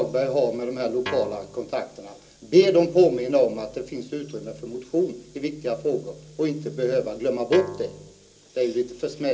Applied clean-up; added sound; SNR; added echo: none; Guitar; 13 dB; reverberation time 0.2 s.